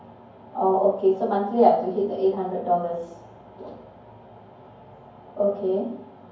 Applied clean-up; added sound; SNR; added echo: none; none; none; reverberation time 0.9 s.